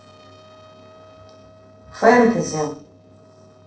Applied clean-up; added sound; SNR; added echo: neural separator model SepFormer DNS4.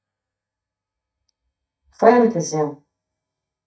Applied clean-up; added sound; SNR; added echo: neural mask model DeepFilterNet 3.